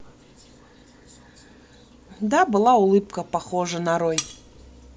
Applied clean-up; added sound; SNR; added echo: none; Cutlery, silverware; 8 dB; none.